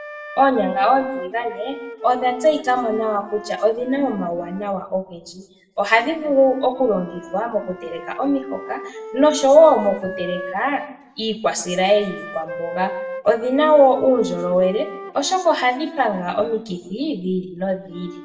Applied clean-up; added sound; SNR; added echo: none; Wind instrument, woodwind instrument; 14 dB; reverberation time 0.7 s.